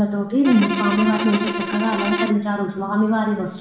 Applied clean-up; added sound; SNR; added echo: none; Bowed string instrument; 6 dB; reverberation time 1.1 s.